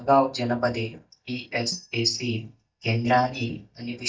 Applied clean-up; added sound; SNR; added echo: neural mask model DeepFilterNet 3.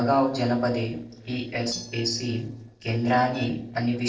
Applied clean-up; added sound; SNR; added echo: neural separator model SepFormer DNS4.